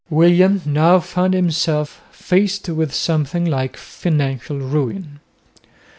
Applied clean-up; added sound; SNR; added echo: none; none; none; none.